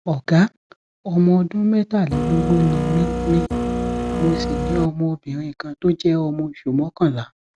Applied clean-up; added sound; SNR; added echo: none; Printer; 2 dB; none.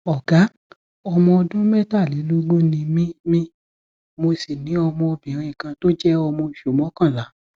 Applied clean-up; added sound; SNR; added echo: none; none; none; none.